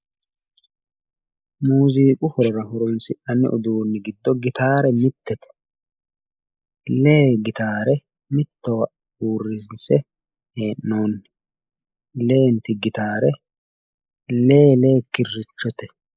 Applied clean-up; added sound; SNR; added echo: neural mask model Resemble Enhance denoiser.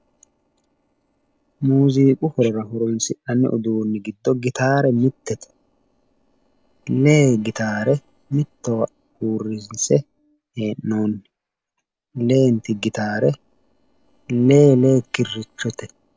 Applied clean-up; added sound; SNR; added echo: neural separator model SepFormer DNS4.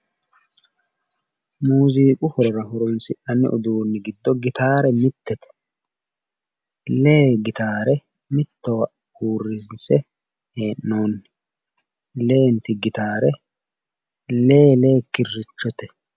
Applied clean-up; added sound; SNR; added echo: none; none; none; none.